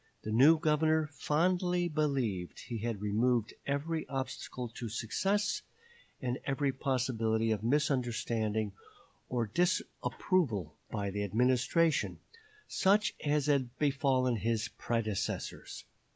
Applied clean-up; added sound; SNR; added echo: none; none; none; none.